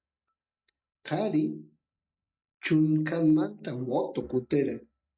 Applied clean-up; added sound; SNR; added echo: neural mask model DeepFilterNet 3.